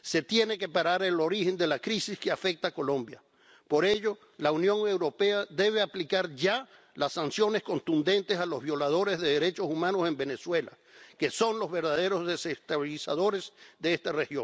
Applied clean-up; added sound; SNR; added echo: none; none; none; none.